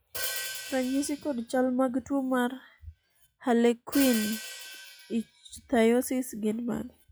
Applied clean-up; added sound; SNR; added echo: classical method log-MMSE.